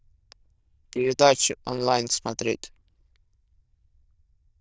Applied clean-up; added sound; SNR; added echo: neural diffusion model UNIVERSE++.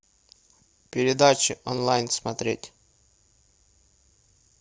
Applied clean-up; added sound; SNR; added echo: none; none; none; none.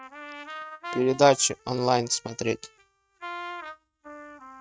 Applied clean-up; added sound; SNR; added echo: neural mask model RNNoise.